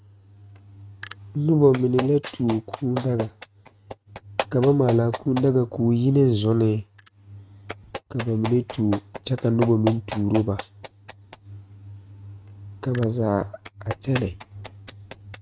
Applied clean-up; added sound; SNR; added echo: neural mask model RNNoise.